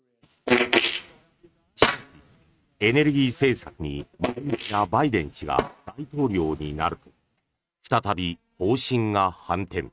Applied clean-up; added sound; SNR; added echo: neural mask model RNNoise.